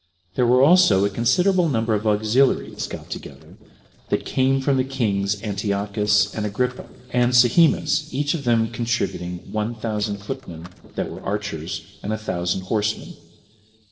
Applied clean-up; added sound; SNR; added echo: neural separator model SepFormer DNS4.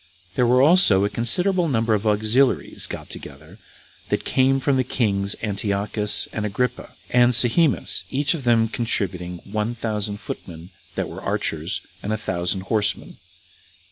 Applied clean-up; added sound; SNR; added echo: none; none; none; none.